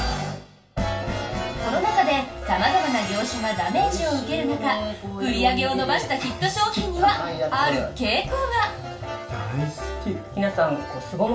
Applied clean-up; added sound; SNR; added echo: none; none; none; reverberation time 0.3 s.